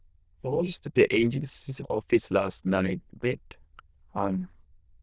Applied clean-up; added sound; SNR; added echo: neural diffusion model UNIVERSE++.